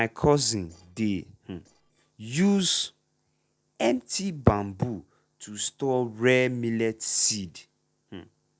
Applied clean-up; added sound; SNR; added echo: neural separator model SepFormer DNS4.